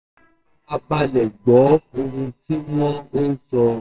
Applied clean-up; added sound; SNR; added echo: neural separator model SepFormer WHAMR!.